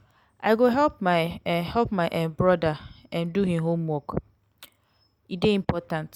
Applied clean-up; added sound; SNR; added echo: none; none; none; none.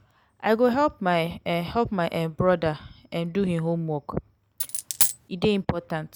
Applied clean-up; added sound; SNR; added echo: none; Coin (dropping); -1 dB; none.